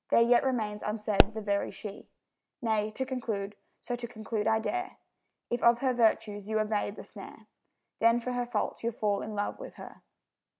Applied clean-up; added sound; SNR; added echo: none; Explosion; -1 dB; none.